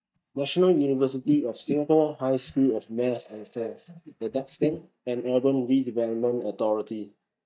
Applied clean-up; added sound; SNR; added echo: neural mask model DeepFilterNet 3.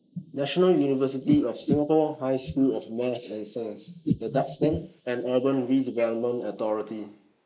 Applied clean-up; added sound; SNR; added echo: neural mask model Resemble Enhance denoiser.